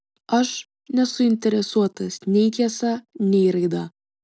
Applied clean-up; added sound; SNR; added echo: none; none; none; none.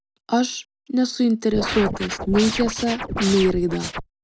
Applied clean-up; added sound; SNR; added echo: none; Scratching (performance technique); 6 dB; none.